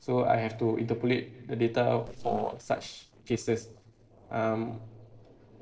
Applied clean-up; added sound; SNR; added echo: neural separator model SepFormer DNS4.